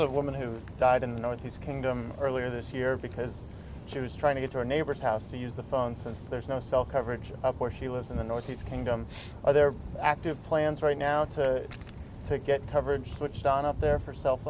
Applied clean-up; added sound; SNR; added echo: none; none; none; none.